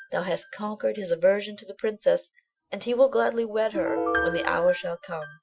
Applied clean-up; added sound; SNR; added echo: classical method Wiener filter.